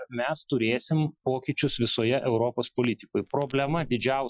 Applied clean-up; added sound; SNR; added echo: classical method Wiener filter.